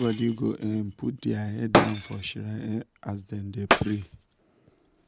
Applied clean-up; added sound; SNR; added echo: none; Shatter; -1 dB; none.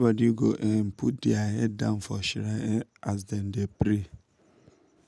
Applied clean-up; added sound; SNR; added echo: none; none; none; none.